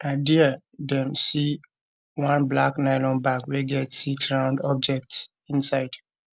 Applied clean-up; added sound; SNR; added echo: none; none; none; none.